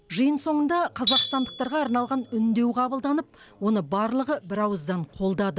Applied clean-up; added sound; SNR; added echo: none; Tools; 6 dB; none.